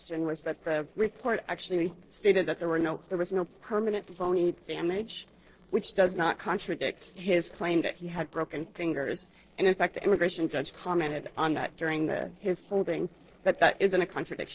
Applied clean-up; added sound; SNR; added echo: neural separator model SepFormer DNS4.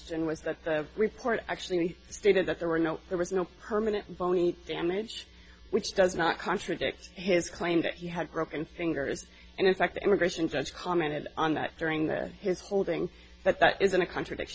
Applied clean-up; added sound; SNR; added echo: none; none; none; none.